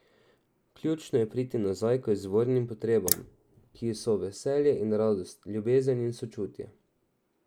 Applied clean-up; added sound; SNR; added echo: neural mask model Resemble Enhance denoiser.